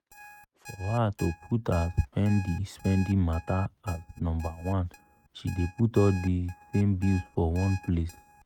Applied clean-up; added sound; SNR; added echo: neural mask model RNNoise.